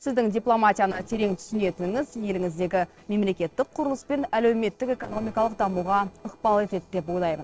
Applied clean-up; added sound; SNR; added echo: neural separator model SepFormer DNS4.